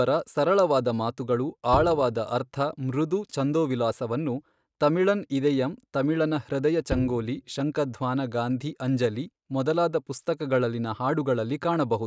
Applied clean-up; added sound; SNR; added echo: neural mask model RNNoise.